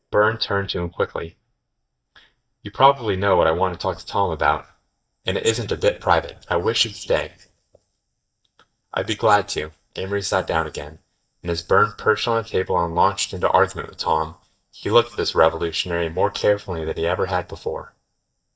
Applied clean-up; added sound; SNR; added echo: neural mask model DeepFilterNet 3.